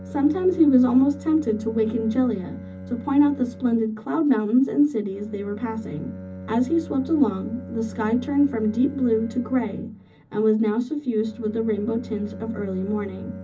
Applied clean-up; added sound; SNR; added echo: none; Bowed string instrument; 15 dB; reverberation time 0.4 s.